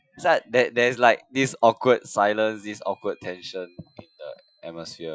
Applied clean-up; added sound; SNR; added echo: classical method Wiener filter.